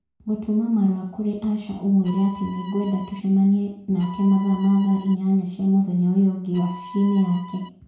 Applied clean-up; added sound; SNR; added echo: none; Bowed string instrument; 17 dB; reverberation time 0.5 s.